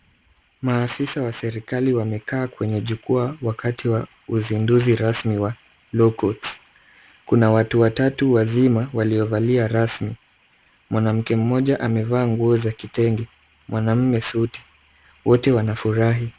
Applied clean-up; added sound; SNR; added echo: none; none; none; none.